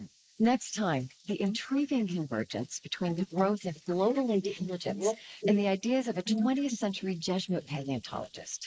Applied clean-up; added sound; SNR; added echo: neural mask model Resemble Enhance denoiser.